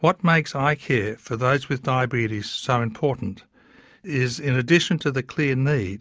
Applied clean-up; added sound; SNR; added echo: none; none; none; none.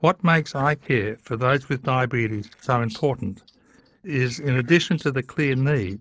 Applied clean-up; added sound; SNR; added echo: neural separator model SepFormer DNS4.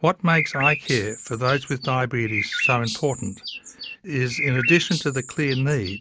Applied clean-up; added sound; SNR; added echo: none; Bird; 5 dB; none.